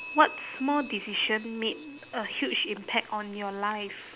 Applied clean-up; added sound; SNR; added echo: none; Bell; 17 dB; none.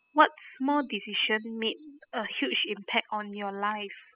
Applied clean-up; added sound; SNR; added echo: classical method spectral subtraction.